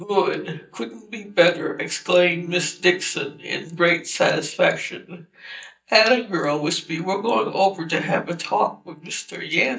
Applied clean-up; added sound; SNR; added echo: neural mask model DeepFilterNet 3.